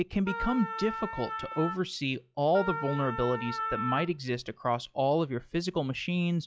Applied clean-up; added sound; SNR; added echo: classical method log-MMSE.